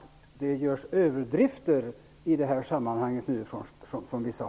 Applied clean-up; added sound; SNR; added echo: none; none; none; none.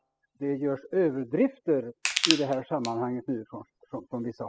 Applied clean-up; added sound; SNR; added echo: classical method spectral subtraction.